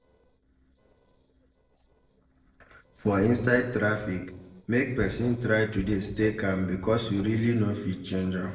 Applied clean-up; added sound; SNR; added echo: neural separator model SepFormer DNS4.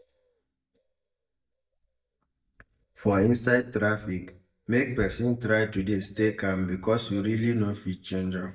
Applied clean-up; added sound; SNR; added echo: neural mask model DeepFilterNet 3.